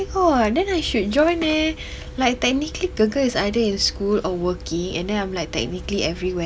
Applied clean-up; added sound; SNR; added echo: none; none; none; none.